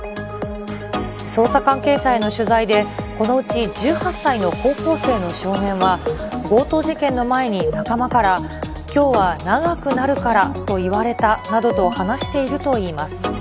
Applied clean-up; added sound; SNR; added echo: none; Wind instrument, woodwind instrument + Guitar; 17 dB; none.